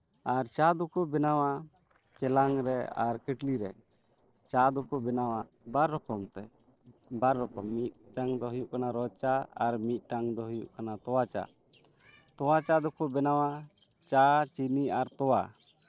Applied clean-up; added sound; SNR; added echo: neural separator model SepFormer DNS4.